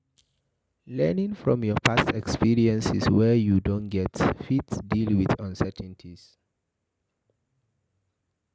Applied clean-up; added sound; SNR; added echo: none; none; none; none.